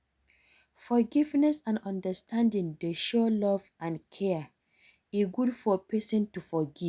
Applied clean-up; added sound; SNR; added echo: none; none; none; none.